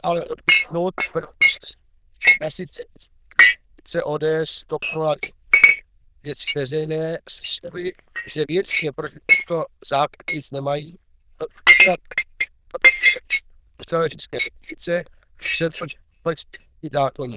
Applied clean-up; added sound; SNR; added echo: neural diffusion model UNIVERSE++.